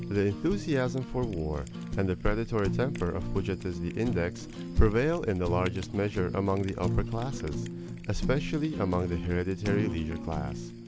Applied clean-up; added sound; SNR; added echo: none; Fire; 6 dB; none.